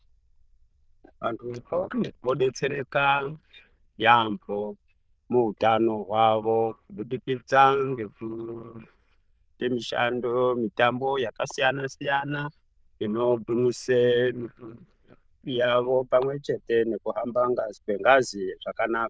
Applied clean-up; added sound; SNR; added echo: neural diffusion model UNIVERSE++.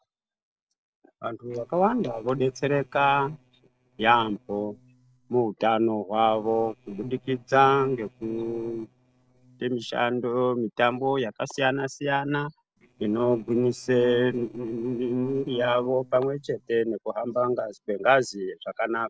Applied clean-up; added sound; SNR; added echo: neural separator model SepFormer DNS4.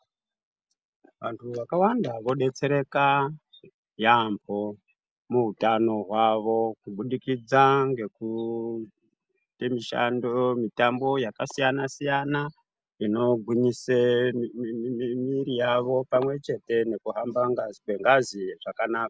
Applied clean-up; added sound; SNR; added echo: none; none; none; none.